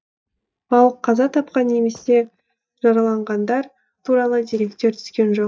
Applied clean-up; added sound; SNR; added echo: neural mask model DeepFilterNet 3.